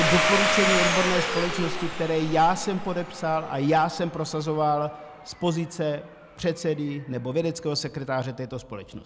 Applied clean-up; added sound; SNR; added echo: none; Domestic sounds, home sounds; 3 dB; none.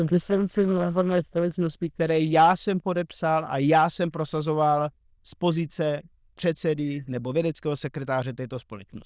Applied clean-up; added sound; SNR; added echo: neural diffusion model UNIVERSE++.